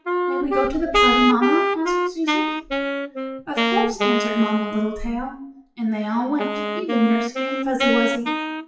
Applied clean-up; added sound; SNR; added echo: classical method WPE with log-MMSE.